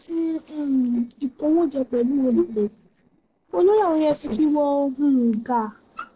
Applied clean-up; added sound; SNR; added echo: neural separator model SepFormer DNS4.